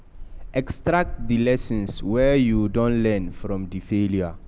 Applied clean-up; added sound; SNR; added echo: none; Wind; 9 dB; none.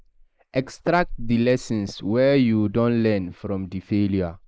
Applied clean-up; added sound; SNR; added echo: neural mask model Resemble Enhance denoiser.